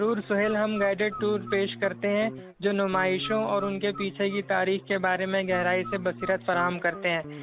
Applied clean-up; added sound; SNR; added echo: none; Bird + Guitar; 14 dB; none.